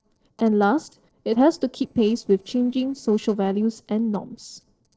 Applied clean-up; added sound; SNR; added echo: neural separator model SepFormer DNS4.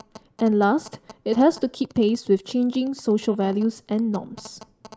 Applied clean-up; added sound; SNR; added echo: neural mask model Resemble Enhance denoiser.